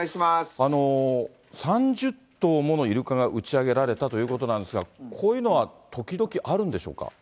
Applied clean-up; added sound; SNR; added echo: none; none; none; none.